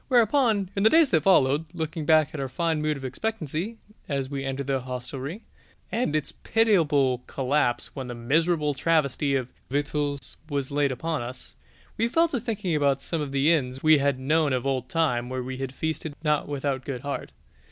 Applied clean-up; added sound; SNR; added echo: none; none; none; none.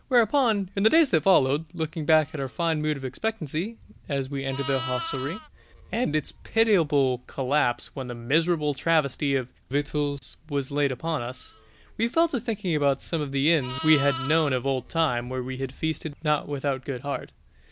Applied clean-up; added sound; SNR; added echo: none; Livestock, farm animals, working animals; 17 dB; none.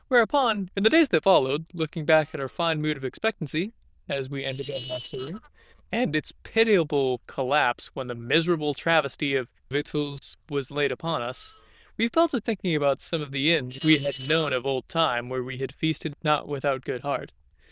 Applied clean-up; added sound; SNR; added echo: neural diffusion model UNIVERSE++.